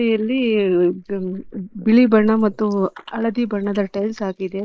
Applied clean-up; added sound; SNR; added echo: neural mask model Resemble Enhance denoiser.